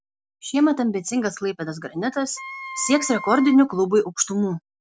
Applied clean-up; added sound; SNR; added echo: none; Wind instrument, woodwind instrument; 14 dB; none.